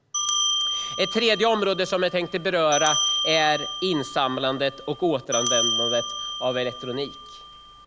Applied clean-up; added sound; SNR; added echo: none; Bell; 3 dB; none.